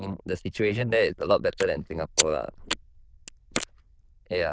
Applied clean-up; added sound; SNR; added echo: neural diffusion model UNIVERSE++.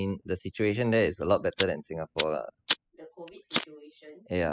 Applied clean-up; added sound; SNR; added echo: classical method spectral subtraction.